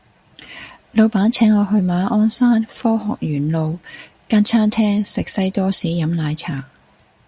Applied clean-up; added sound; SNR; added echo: none; none; none; none.